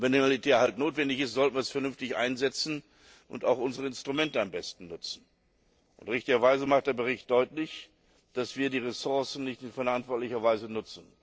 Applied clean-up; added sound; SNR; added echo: neural separator model SepFormer DNS4.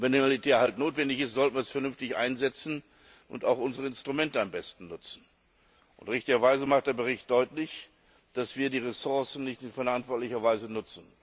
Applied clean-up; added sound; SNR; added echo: none; none; none; none.